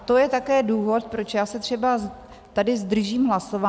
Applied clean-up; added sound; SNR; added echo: none; none; none; none.